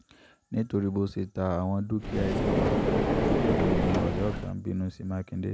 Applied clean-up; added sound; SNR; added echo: none; Car; -5 dB; none.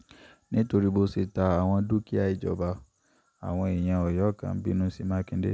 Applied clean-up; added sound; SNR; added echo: none; none; none; none.